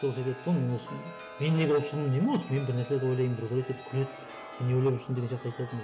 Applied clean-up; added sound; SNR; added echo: none; Chime; 16 dB; none.